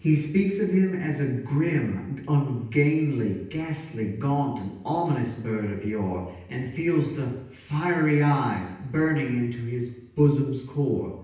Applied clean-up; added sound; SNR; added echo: none; none; none; reverberation time 0.9 s.